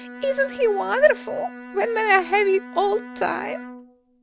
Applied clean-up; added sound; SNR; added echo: none; Bowed string instrument; 15 dB; none.